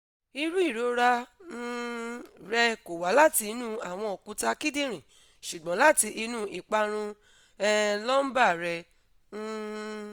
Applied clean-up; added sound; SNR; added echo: none; none; none; none.